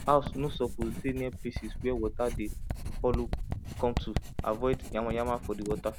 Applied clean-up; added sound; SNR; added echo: none; Wind + Writing; 4 dB; none.